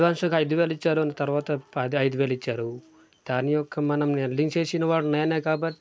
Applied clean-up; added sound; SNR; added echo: none; none; none; none.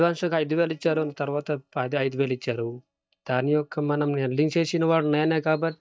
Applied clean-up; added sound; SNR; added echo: neural mask model DeepFilterNet 3.